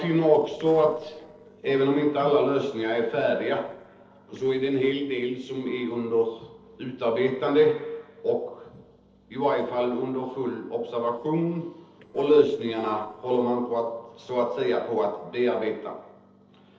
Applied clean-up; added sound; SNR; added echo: neural separator model SepFormer DNS4.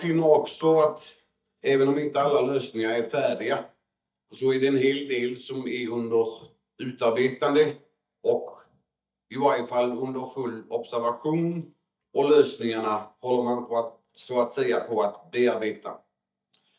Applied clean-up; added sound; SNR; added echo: neural mask model DeepFilterNet 3.